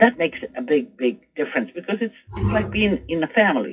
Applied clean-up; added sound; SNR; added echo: classical method WPE with log-MMSE.